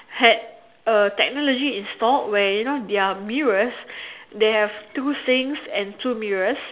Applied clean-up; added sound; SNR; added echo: none; none; none; none.